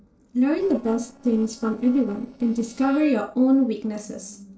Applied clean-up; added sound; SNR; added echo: neural separator model SepFormer DNS4.